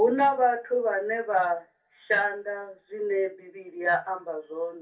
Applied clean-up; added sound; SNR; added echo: none; none; none; reverberation time 0.3 s.